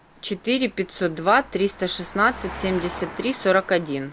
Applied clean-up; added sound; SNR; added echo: none; Engine; 16 dB; none.